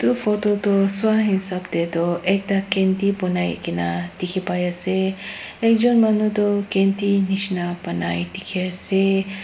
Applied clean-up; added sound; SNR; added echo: none; none; none; none.